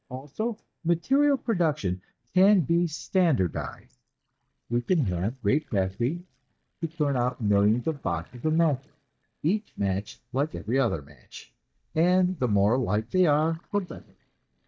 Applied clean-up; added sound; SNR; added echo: neural mask model DeepFilterNet 3.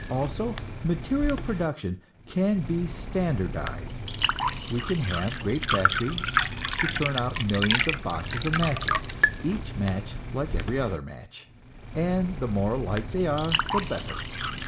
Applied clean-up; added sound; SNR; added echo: none; Liquid; 1 dB; reverberation time 0.5 s.